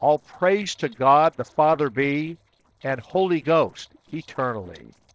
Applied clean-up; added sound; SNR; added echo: neural separator model SepFormer DNS4.